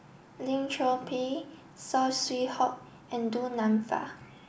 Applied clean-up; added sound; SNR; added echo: none; none; none; none.